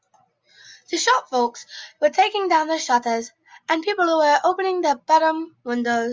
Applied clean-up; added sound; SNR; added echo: none; none; none; none.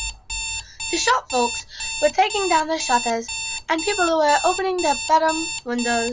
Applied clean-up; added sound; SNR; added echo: none; Alarm; 7 dB; none.